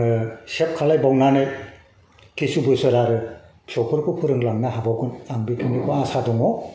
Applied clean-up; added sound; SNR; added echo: none; none; none; none.